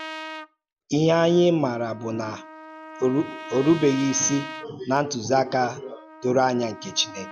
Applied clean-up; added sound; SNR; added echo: none; Trumpet; 16 dB; none.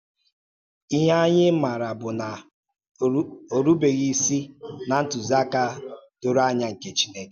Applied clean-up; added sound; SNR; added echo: none; none; none; none.